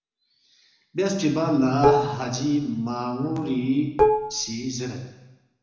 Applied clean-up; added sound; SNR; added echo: none; Dishes, pots, and pans; -1 dB; reverberation time 0.9 s.